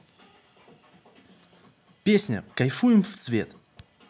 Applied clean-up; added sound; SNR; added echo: none; none; none; none.